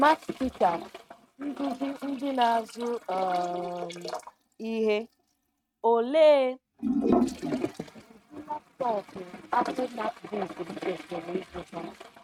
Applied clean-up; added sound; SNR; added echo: neural mask model RNNoise.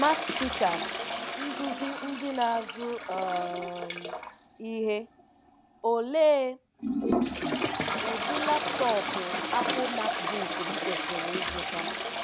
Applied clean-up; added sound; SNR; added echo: none; Toilet flush; -1 dB; none.